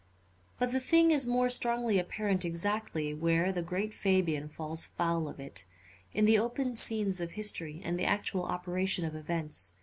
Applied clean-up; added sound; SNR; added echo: none; none; none; none.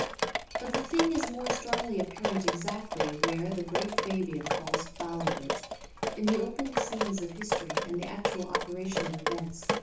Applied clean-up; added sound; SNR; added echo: none; Drip; -1 dB; reverberation time 0.7 s.